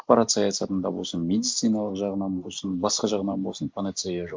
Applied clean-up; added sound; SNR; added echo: neural mask model Resemble Enhance denoiser.